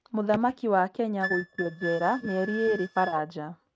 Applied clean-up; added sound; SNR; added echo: neural mask model RNNoise.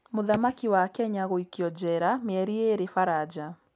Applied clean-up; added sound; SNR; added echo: none; none; none; none.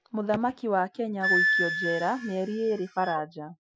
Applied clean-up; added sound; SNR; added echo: classical method Wiener filter.